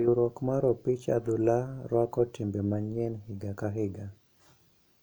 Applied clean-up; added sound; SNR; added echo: none; none; none; none.